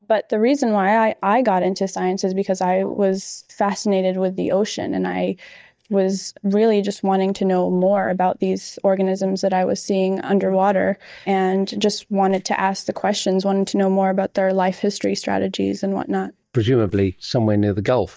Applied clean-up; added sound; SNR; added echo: neural mask model DeepFilterNet 3.